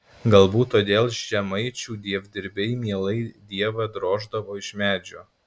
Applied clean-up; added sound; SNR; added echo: none; none; none; none.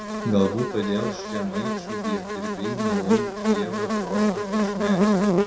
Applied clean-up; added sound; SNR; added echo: none; Buzz; -4 dB; reverberation time 0.6 s.